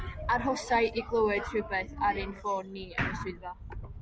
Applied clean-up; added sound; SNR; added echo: none; Rattle; 12 dB; none.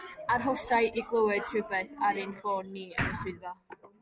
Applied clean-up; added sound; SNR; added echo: none; none; none; none.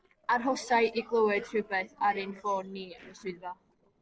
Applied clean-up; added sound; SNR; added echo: neural separator model SepFormer DNS4.